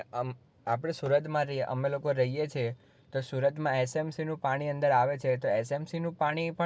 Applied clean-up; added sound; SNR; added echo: none; none; none; none.